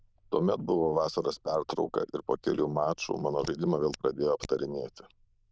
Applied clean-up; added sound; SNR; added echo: neural diffusion model UNIVERSE++.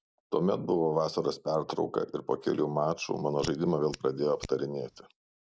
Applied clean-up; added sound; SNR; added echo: none; Hands; 16 dB; none.